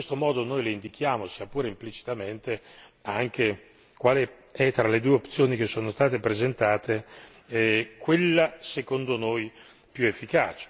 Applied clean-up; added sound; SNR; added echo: none; none; none; none.